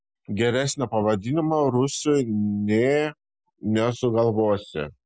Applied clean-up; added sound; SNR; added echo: none; none; none; none.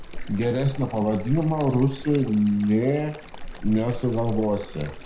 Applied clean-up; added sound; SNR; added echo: none; Stream; 10 dB; reverberation time 0.5 s.